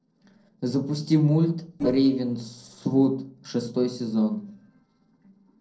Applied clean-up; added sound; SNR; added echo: neural separator model SepFormer DNS4.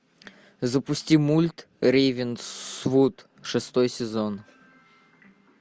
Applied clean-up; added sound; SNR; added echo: none; none; none; none.